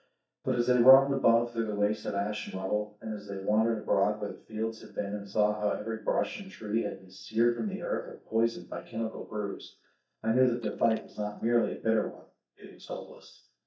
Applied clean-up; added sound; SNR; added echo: neural mask model DeepFilterNet 3.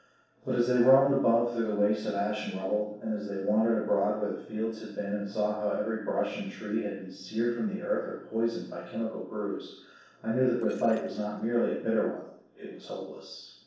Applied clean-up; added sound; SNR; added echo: neural separator model SepFormer DNS4.